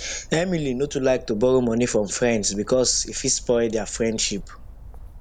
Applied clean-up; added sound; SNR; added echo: none; Bird; 17 dB; none.